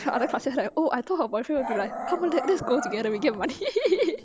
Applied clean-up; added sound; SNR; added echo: none; Growling; 11 dB; none.